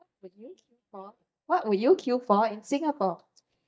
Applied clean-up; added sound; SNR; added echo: neural mask model DeepFilterNet 3.